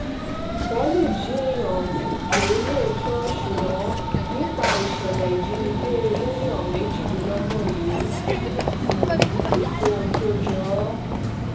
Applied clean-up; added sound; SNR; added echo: none; Run / Train; -2 dB; reverberation time 0.8 s.